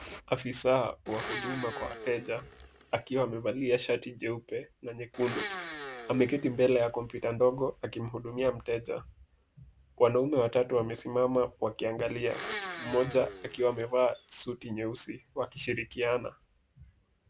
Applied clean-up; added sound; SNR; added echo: none; Domestic sounds, home sounds; 11 dB; none.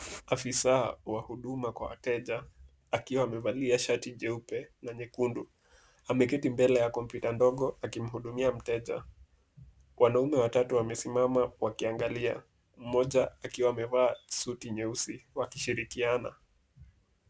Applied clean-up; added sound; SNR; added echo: none; none; none; none.